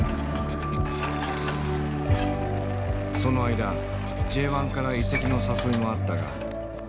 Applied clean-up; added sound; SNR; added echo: none; Dishes, pots, and pans + Tools; 15 dB; none.